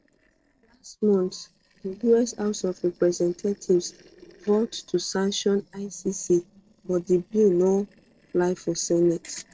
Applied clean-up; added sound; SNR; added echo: neural separator model SepFormer DNS4.